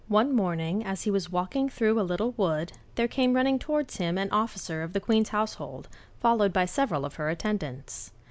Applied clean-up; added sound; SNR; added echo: none; none; none; none.